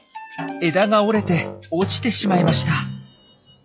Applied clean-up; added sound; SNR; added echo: classical method log-MMSE.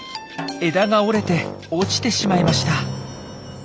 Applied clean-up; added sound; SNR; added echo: none; Snare drum; 17 dB; none.